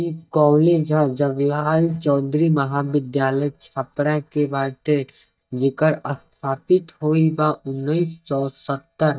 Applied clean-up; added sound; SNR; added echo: neural mask model DeepFilterNet 3.